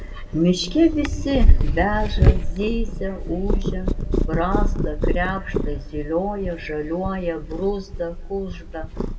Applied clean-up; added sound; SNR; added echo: none; Purr; -3 dB; reverberation time 1.0 s.